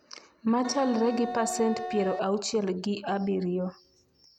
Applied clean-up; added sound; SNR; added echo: none; Wind instrument, woodwind instrument; 8 dB; none.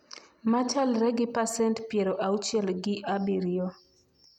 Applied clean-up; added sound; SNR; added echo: none; none; none; none.